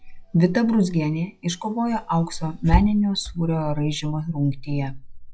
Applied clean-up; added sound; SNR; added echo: classical method log-MMSE.